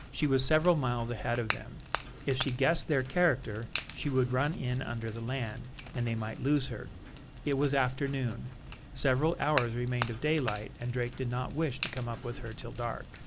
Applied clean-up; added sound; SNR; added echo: none; Crack / Crackle; 6 dB; none.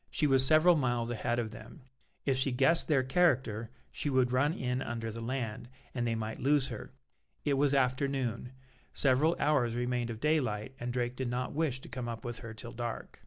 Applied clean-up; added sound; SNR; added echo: none; none; none; none.